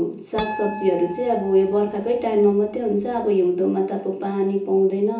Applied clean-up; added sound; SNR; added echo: none; Harp; 14 dB; reverberation time 0.8 s.